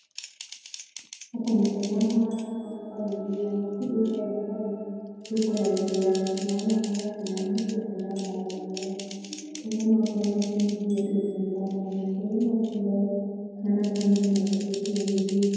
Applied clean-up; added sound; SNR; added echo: none; Typing; 18 dB; reverberation time 2.1 s.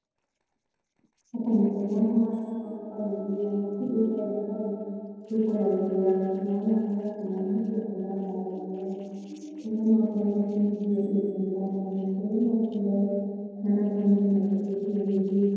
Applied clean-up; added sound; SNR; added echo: neural separator model SepFormer DNS4.